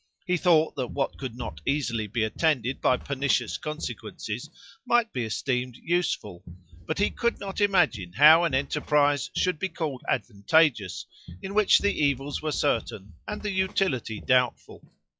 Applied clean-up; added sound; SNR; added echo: classical method log-MMSE.